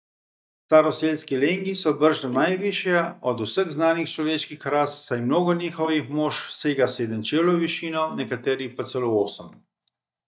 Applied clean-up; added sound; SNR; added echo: neural mask model DeepFilterNet 3.